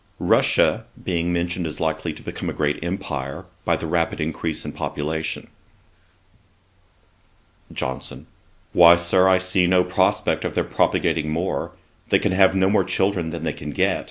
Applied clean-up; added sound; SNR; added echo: none; none; none; none.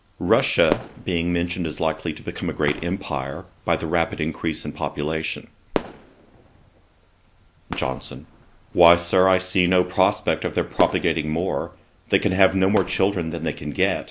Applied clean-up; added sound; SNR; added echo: none; Fireworks; 14 dB; none.